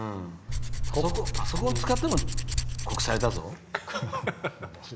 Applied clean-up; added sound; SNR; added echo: none; Tools; -3 dB; none.